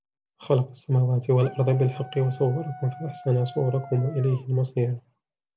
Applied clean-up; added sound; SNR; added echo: none; Dog; 18 dB; none.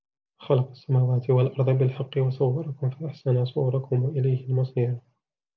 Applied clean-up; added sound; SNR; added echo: none; none; none; none.